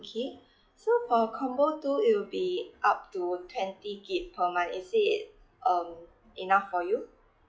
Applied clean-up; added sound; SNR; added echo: classical method log-MMSE.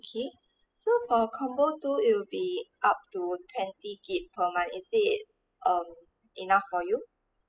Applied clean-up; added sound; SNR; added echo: classical method spectral subtraction.